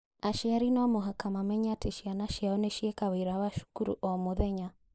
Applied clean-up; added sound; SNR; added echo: neural mask model Resemble Enhance denoiser.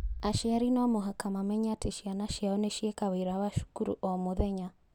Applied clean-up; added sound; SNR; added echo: none; Bass drum; 16 dB; none.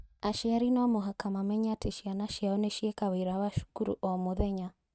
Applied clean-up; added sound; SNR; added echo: neural mask model RNNoise.